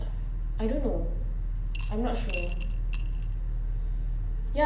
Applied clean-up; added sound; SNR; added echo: none; Coin (dropping) / Glass; 16 dB; reverberation time 0.8 s.